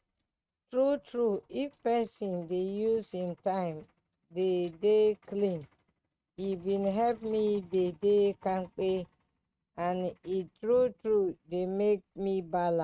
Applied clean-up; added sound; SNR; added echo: neural mask model RNNoise.